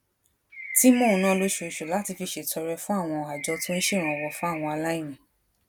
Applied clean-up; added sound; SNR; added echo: none; Bird; 10 dB; none.